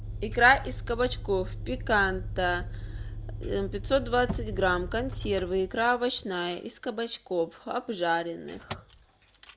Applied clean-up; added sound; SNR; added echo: none; Motor vehicle (road); 9 dB; none.